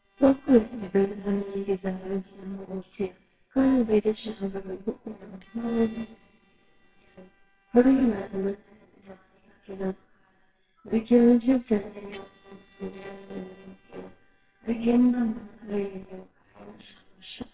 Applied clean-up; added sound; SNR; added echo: neural separator model SepFormer WHAMR!.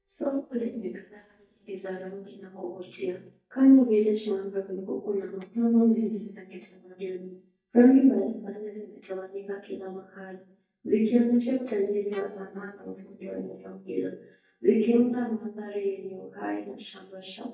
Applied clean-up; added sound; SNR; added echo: neural mask model DeepFilterNet 3.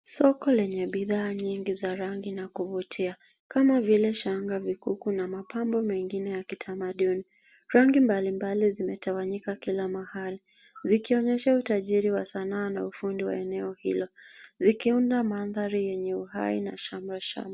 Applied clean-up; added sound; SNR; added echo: none; none; none; none.